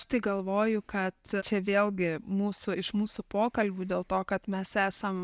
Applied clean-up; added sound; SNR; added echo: none; none; none; none.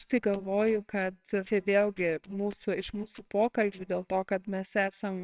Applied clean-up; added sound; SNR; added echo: neural separator model SepFormer WHAMR!.